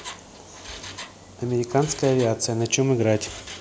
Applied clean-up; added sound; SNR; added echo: none; Mechanisms; 17 dB; none.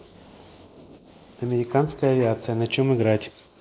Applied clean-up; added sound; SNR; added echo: neural mask model Resemble Enhance denoiser.